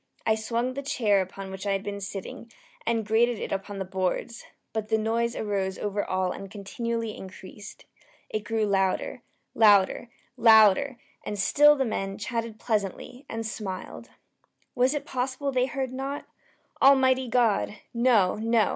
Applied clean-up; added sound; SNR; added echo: none; none; none; none.